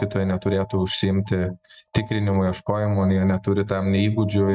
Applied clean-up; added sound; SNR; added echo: neural mask model RNNoise.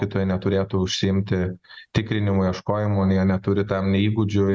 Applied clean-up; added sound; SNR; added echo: none; none; none; none.